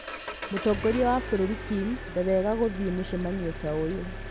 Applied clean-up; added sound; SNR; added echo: none; Engine; 8 dB; none.